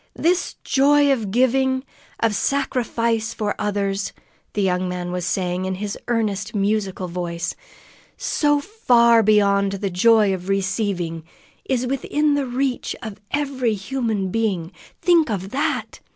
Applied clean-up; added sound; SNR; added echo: none; none; none; none.